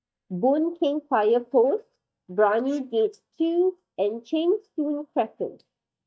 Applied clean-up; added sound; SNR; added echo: neural mask model DeepFilterNet 3.